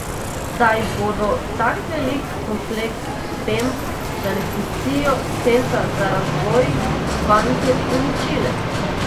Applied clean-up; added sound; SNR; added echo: none; Bicycle; 0 dB; none.